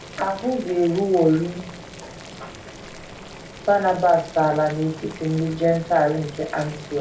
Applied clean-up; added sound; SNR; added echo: none; Boiling; 16 dB; reverberation time 0.4 s.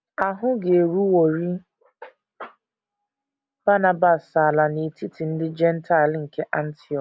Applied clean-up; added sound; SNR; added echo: none; none; none; none.